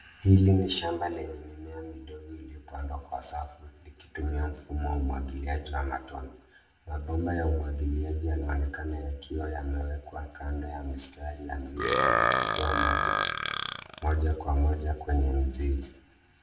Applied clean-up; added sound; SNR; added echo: none; Burping, eructation; -2 dB; reverberation time 0.5 s.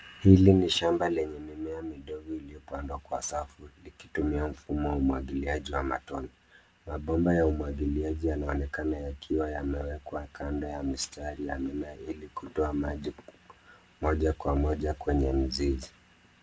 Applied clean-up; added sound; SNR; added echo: none; none; none; none.